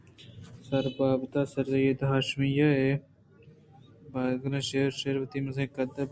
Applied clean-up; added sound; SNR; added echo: none; none; none; none.